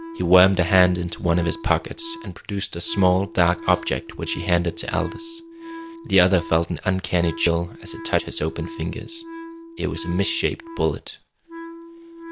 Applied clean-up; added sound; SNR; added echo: none; Wind instrument, woodwind instrument; 15 dB; none.